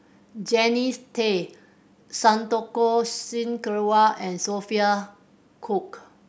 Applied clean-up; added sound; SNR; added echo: none; none; none; none.